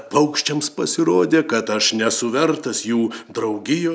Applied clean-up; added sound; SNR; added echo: none; none; none; none.